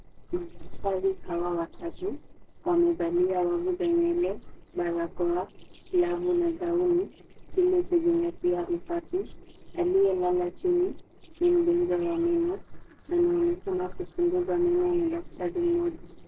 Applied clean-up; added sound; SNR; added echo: neural separator model SepFormer DNS4.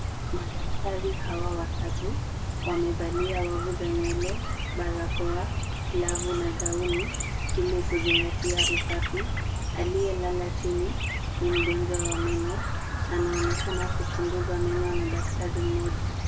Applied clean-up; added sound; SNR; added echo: none; Chirp, tweet; -3 dB; reverberation time 0.1 s.